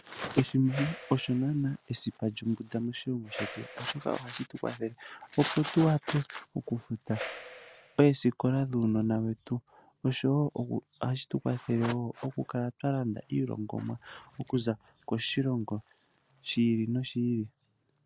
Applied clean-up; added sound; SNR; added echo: none; Whoosh, swoosh, swish; 13 dB; none.